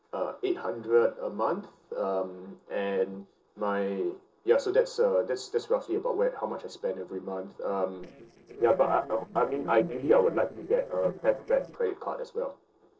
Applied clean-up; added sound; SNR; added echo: neural separator model SepFormer DNS4.